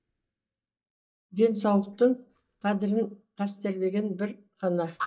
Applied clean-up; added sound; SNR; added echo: neural mask model DeepFilterNet 3.